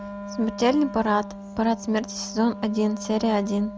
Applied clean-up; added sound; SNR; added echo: none; Wind instrument, woodwind instrument; 12 dB; none.